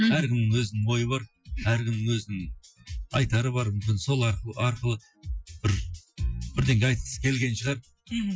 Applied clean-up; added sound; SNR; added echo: classical method Wiener filter.